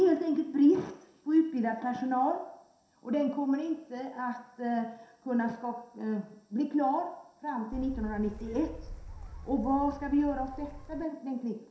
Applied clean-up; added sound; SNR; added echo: none; Gull, seagull / Wind; 12 dB; reverberation time 0.7 s.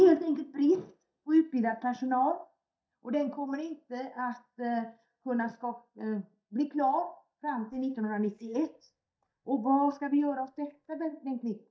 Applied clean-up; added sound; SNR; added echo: neural mask model DeepFilterNet 3.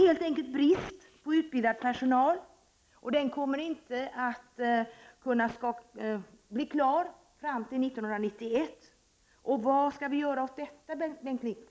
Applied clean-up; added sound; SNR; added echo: none; none; none; none.